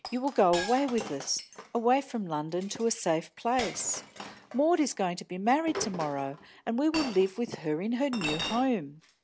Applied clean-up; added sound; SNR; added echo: none; Chink, clink; 12 dB; none.